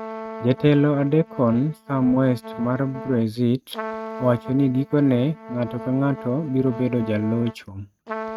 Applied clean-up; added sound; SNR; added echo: neural mask model RNNoise.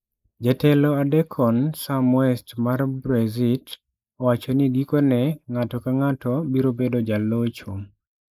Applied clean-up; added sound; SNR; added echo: neural mask model Resemble Enhance denoiser.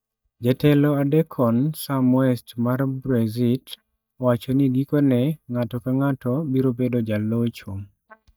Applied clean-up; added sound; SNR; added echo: neural mask model DeepFilterNet 3.